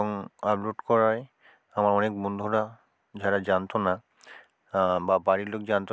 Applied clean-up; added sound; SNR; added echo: none; none; none; none.